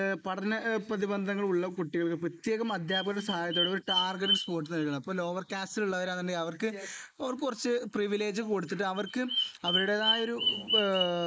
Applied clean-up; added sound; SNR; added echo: neural mask model Resemble Enhance denoiser.